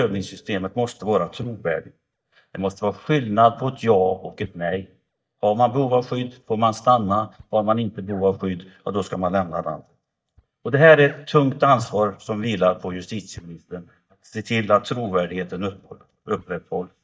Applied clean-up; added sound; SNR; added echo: neural mask model DeepFilterNet 3.